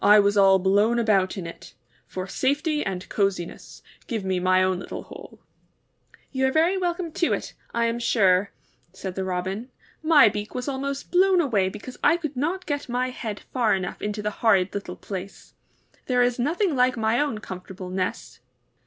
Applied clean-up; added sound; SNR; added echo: none; none; none; none.